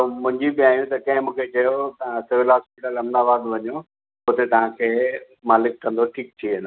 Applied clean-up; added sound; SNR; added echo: none; none; none; none.